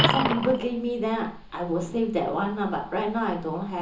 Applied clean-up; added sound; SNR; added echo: none; Coin (dropping); 4 dB; reverberation time 0.8 s.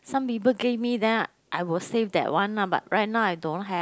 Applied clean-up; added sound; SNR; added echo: none; none; none; none.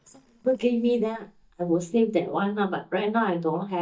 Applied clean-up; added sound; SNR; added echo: neural mask model DeepFilterNet 3.